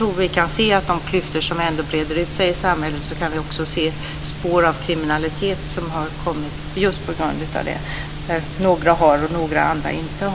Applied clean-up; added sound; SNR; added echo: none; none; none; none.